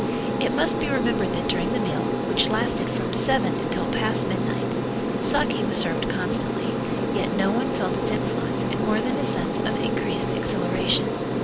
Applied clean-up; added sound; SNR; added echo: none; Aircraft; -4 dB; none.